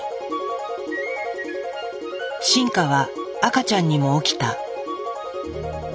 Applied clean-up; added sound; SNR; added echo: none; none; none; none.